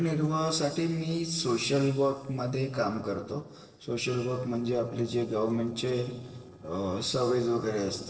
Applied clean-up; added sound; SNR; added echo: neural separator model SepFormer DNS4.